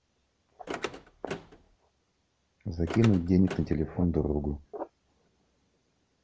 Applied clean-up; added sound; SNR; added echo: none; Car; 9 dB; none.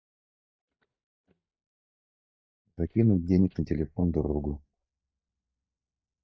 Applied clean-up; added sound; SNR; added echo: neural mask model DeepFilterNet 3.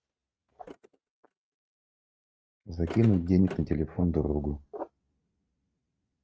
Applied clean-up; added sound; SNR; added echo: neural mask model RNNoise.